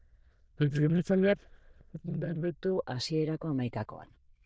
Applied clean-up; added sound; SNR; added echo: neural diffusion model UNIVERSE++.